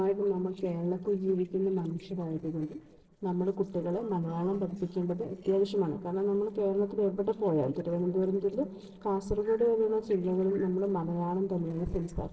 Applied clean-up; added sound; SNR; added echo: neural separator model SepFormer DNS4.